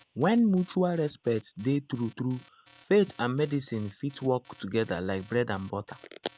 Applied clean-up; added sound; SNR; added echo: none; Alarm; 18 dB; none.